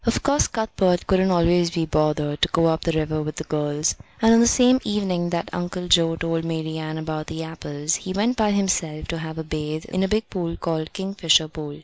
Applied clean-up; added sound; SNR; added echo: none; none; none; none.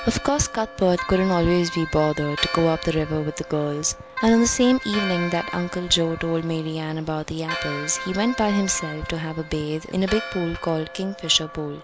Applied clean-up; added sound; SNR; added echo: none; Keyboard (musical) + Church bell; 11 dB; none.